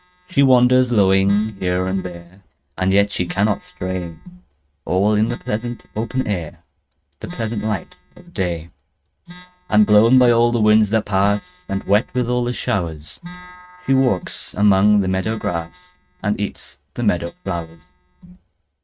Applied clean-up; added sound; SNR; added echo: neural mask model RNNoise.